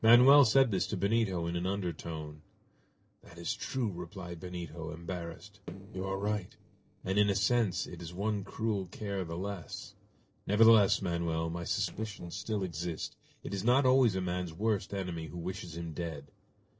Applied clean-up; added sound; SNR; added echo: neural separator model SepFormer DNS4.